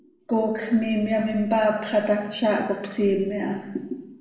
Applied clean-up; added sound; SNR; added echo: none; none; none; reverberation time 0.9 s.